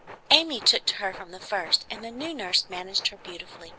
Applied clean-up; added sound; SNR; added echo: none; Train; 18 dB; none.